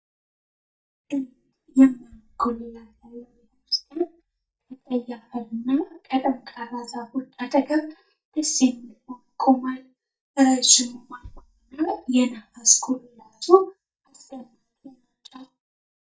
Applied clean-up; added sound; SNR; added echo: neural mask model DeepFilterNet 3.